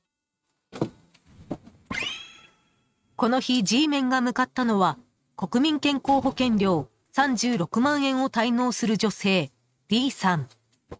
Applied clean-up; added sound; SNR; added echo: neural mask model RNNoise.